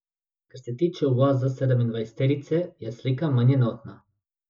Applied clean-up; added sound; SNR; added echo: none; none; none; reverberation time 0.2 s.